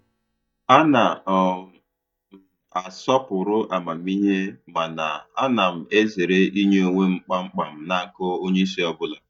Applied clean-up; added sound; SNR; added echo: neural mask model DeepFilterNet 3.